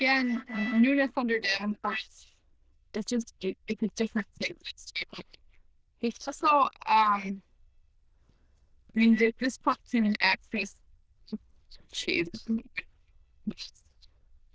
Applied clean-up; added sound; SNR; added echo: neural diffusion model UNIVERSE++.